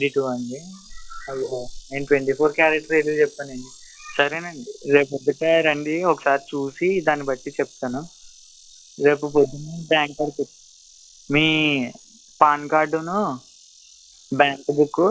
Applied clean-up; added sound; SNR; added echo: classical method log-MMSE.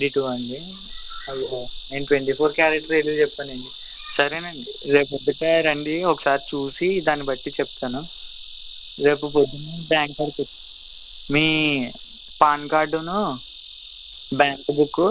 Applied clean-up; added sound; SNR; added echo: none; Insect; 6 dB; none.